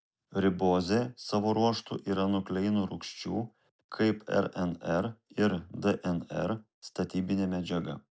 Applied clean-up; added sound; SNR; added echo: none; none; none; none.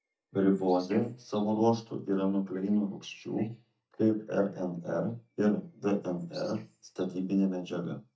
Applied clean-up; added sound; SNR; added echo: neural mask model DeepFilterNet 3.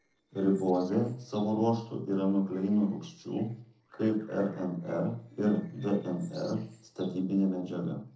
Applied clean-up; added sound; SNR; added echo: neural separator model SepFormer DNS4.